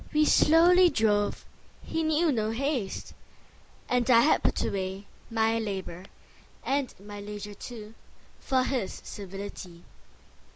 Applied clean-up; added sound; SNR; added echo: none; none; none; none.